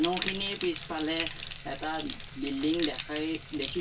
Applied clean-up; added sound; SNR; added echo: none; Bathtub (filling or washing); 2 dB; reverberation time 0.1 s.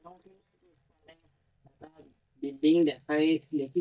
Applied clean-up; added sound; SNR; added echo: neural mask model DeepFilterNet 3.